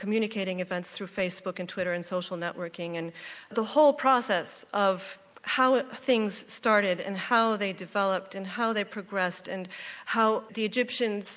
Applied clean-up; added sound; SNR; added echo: none; none; none; none.